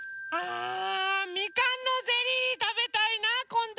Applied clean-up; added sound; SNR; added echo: none; Wind chime; 17 dB; none.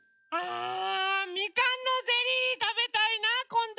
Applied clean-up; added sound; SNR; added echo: classical method log-MMSE.